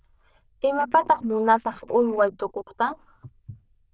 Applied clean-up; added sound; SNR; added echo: neural diffusion model UNIVERSE++.